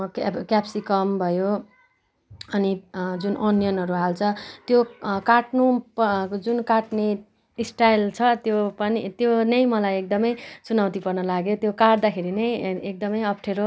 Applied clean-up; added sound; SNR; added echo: none; none; none; none.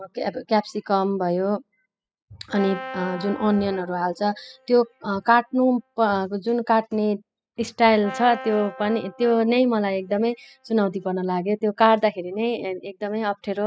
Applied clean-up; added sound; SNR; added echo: classical method spectral subtraction.